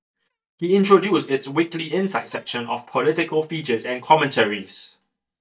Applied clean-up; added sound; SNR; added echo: neural mask model DeepFilterNet 3.